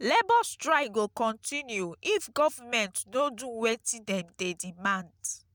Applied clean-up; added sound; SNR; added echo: none; none; none; none.